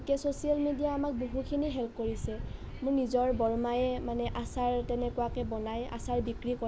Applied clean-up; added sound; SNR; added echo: none; none; none; none.